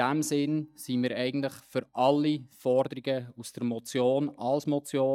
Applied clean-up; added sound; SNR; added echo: neural mask model DeepFilterNet 3.